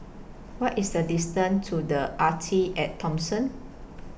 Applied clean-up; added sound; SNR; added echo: none; none; none; none.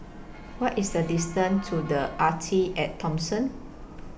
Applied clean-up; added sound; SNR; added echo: none; Harp + Motor vehicle (road) / Siren; 20 dB; none.